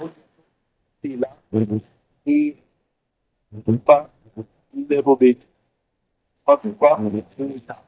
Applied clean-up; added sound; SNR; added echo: neural mask model DeepFilterNet 3.